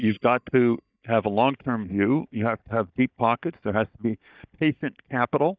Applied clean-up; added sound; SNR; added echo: neural mask model DeepFilterNet 3.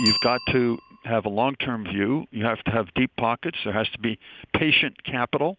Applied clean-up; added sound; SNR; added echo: none; Bicycle bell; 11 dB; none.